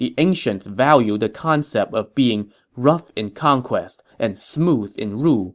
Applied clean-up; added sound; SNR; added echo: none; none; none; none.